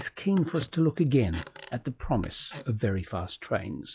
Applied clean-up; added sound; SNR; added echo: classical method log-MMSE.